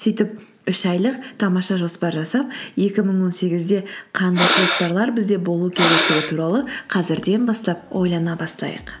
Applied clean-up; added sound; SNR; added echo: none; Breathing; -1 dB; none.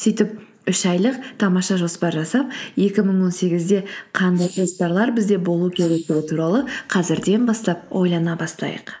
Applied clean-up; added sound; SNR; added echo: neural mask model Resemble Enhance denoiser.